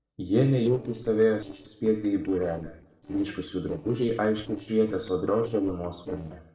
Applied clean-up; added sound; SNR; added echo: neural separator model SepFormer DNS4.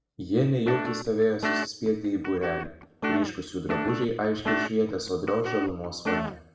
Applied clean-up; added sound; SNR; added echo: none; Guitar; 4 dB; reverberation time 0.7 s.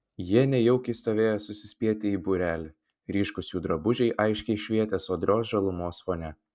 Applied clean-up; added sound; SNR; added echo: none; none; none; none.